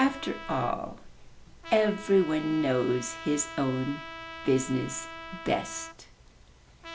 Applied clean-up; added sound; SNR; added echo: none; Trumpet; 13 dB; none.